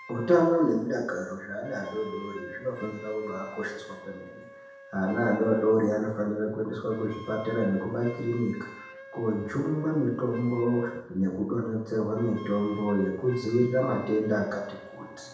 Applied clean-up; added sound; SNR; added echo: none; Wind instrument, woodwind instrument; 18 dB; reverberation time 0.8 s.